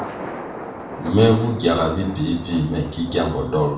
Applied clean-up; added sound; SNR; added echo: none; Thunder; 13 dB; reverberation time 0.6 s.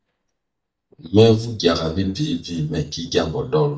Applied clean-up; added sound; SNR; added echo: neural mask model DeepFilterNet 3.